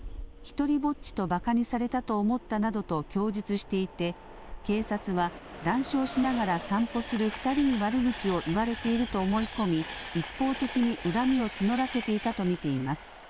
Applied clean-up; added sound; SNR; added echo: none; Train; 13 dB; none.